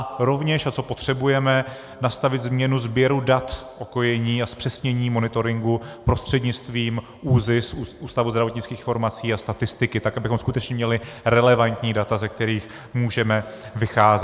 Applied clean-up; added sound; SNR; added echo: none; none; none; none.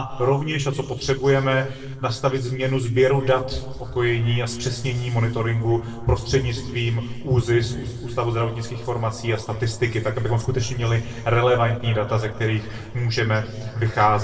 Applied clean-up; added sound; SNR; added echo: neural separator model SepFormer DNS4.